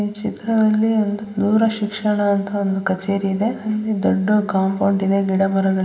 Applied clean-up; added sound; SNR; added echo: none; none; none; reverberation time 1.5 s.